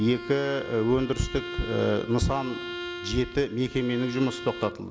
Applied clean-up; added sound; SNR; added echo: none; Bowed string instrument; 11 dB; none.